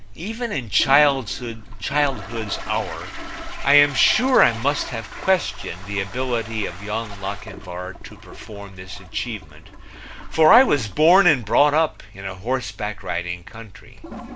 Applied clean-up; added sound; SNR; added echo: none; Toilet flush; 16 dB; none.